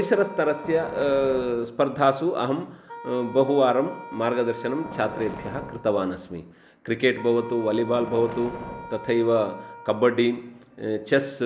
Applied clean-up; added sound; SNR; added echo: none; Wind instrument, woodwind instrument + Boom; 15 dB; none.